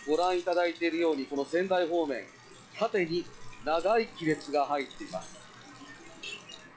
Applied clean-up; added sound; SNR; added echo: classical method log-MMSE.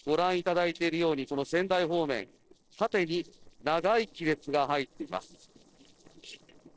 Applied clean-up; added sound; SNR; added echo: neural separator model SepFormer DNS4.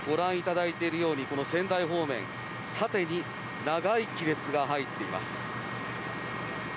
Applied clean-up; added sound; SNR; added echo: none; none; none; none.